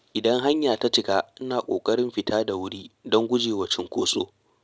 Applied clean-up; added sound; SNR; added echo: none; none; none; none.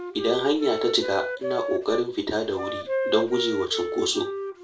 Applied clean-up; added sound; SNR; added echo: none; Wind instrument, woodwind instrument; 5 dB; reverberation time 0.3 s.